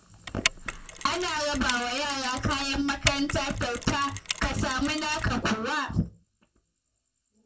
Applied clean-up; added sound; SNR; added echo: none; Mechanisms; 7 dB; reverberation time 0.2 s.